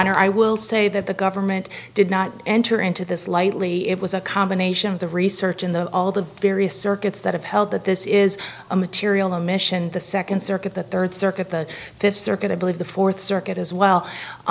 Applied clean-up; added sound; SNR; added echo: none; none; none; none.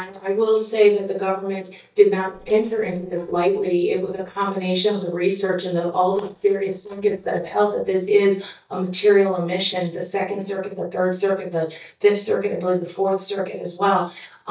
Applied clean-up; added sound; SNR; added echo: neural mask model DeepFilterNet 3.